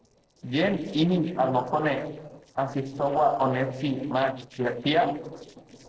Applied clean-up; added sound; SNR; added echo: neural separator model SepFormer DNS4.